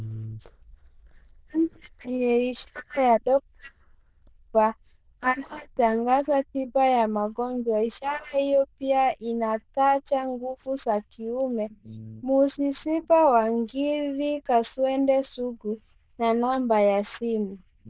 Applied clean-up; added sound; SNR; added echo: neural diffusion model UNIVERSE++.